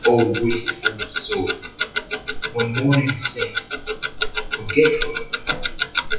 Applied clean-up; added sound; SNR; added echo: classical method WPE with log-MMSE.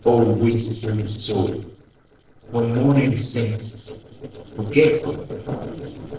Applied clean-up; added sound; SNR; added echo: neural separator model SepFormer DNS4.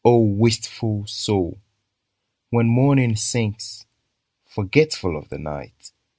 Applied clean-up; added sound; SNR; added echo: none; none; none; none.